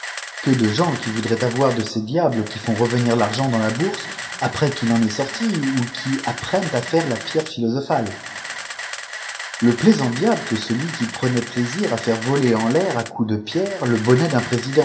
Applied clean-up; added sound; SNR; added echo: none; Camera; 11 dB; reverberation time 1.3 s.